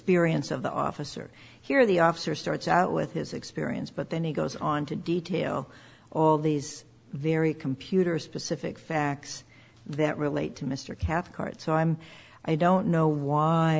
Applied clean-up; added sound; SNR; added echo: none; none; none; none.